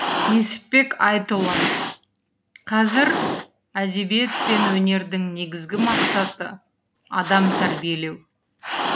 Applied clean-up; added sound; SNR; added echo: none; Cat; 4 dB; none.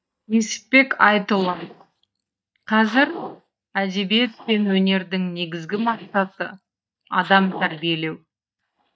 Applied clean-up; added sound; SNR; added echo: neural mask model DeepFilterNet 3.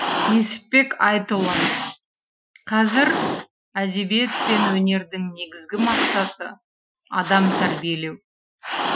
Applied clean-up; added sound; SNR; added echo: classical method Wiener filter.